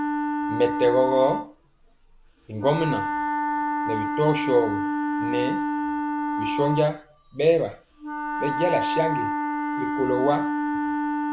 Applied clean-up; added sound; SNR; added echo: none; Wind instrument, woodwind instrument; 1 dB; none.